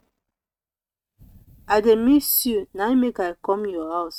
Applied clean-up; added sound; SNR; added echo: neural mask model RNNoise.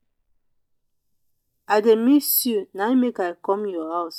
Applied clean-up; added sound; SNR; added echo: neural mask model DeepFilterNet 3.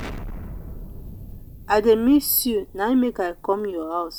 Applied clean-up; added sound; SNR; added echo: none; Explosion; 14 dB; none.